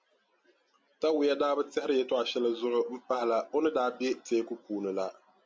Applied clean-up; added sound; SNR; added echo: none; none; none; none.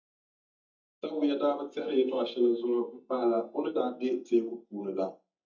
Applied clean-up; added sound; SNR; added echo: neural mask model DeepFilterNet 3.